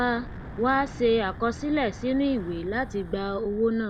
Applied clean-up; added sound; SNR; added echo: none; Wind / Breathing; 13 dB; none.